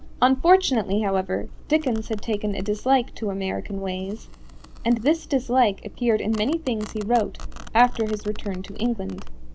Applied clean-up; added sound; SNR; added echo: none; Domestic sounds, home sounds; 10 dB; none.